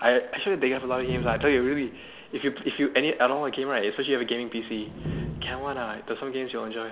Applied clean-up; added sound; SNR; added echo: none; Slam; 13 dB; none.